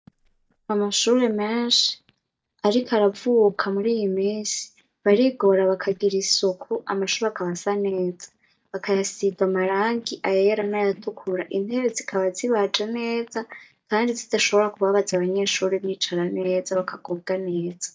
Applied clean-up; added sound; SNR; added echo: neural mask model DeepFilterNet 3.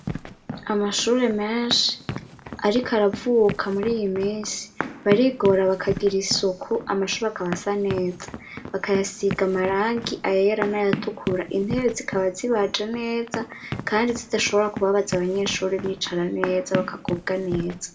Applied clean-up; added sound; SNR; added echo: none; Run; 11 dB; reverberation time 0.3 s.